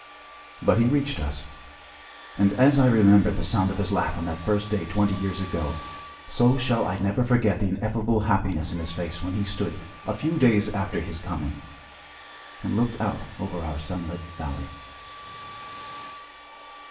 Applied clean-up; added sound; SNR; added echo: none; Domestic sounds, home sounds; 18 dB; reverberation time 0.8 s.